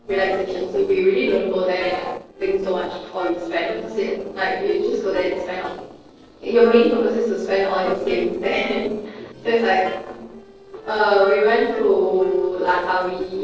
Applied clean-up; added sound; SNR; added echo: neural separator model SepFormer DNS4.